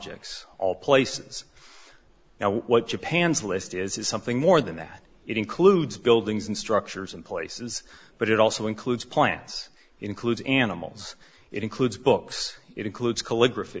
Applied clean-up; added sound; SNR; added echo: none; none; none; none.